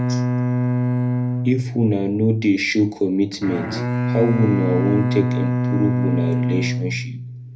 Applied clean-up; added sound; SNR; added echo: none; Bowed string instrument; 0 dB; reverberation time 0.3 s.